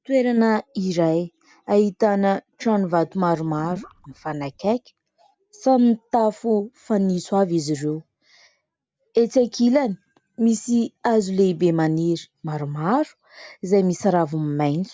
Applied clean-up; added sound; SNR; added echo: none; Gurgling / Liquid; 18 dB; none.